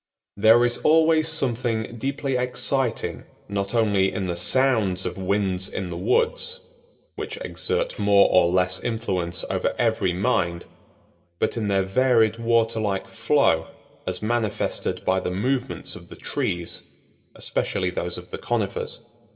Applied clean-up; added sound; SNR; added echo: none; Tambourine; 14 dB; reverberation time 0.9 s.